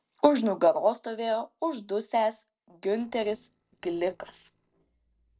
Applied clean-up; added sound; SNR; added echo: neural separator model SepFormer DNS4.